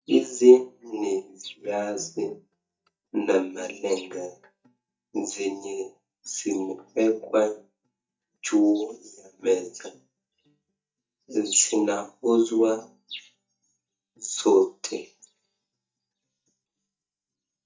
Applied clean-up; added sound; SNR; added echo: neural mask model DeepFilterNet 3.